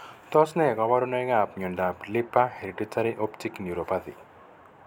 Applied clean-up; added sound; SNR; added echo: none; none; none; none.